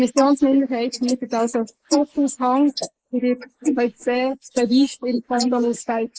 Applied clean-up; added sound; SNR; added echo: neural mask model Resemble Enhance denoiser.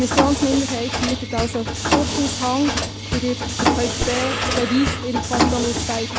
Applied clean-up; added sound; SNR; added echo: none; Mechanisms + Breathing; -1 dB; none.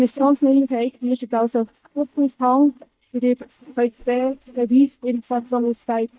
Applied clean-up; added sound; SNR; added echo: neural mask model DeepFilterNet 3.